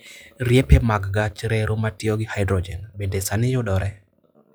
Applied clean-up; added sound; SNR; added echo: classical method log-MMSE.